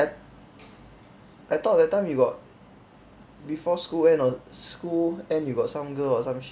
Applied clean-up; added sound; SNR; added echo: none; none; none; none.